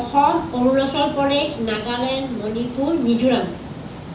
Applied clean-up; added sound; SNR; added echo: none; Water; 13 dB; reverberation time 0.6 s.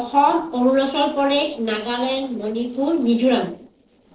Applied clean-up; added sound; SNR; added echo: neural separator model SepFormer DNS4.